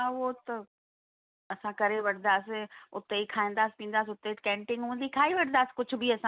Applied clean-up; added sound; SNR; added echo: none; none; none; none.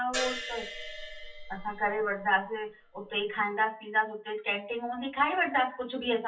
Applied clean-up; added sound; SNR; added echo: classical method WPE with log-MMSE.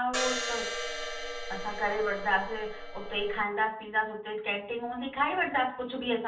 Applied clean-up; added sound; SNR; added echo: none; Crash cymbal; 4 dB; reverberation time 0.4 s.